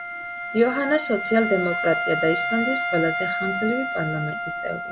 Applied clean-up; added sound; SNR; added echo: none; Wind instrument, woodwind instrument; 3 dB; none.